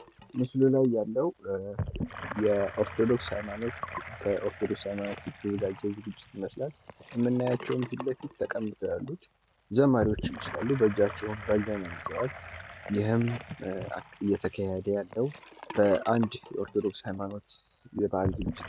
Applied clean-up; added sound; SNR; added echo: none; Sink (filling or washing) / Gurgling; 12 dB; none.